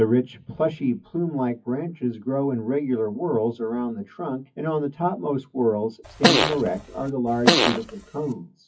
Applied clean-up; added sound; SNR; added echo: classical method WPE with log-MMSE.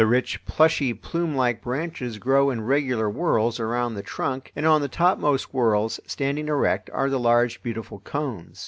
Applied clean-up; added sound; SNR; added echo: none; none; none; none.